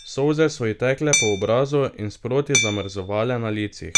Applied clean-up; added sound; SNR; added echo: none; Hammer; 6 dB; none.